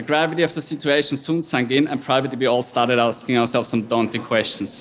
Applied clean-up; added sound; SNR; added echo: none; none; none; none.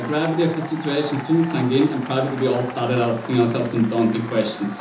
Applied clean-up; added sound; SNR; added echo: none; Applause / Cheering; 14 dB; reverberation time 0.6 s.